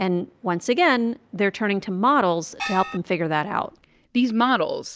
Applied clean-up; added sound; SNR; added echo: none; Gong; 8 dB; none.